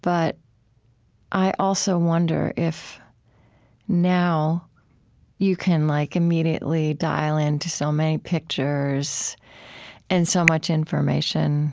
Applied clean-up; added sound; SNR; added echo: none; none; none; none.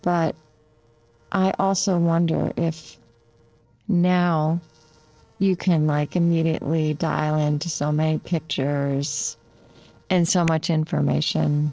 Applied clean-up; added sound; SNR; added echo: neural separator model SepFormer DNS4.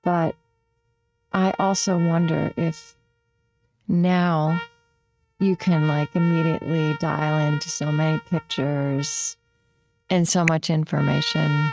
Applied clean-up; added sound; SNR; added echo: neural mask model RNNoise.